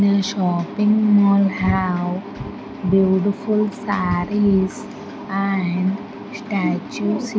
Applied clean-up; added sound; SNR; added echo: none; none; none; none.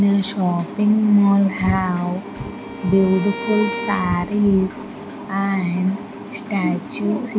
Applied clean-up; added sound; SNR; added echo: none; Bowed string instrument; 14 dB; none.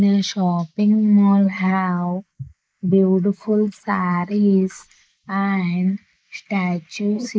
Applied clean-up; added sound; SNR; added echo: neural mask model Resemble Enhance denoiser.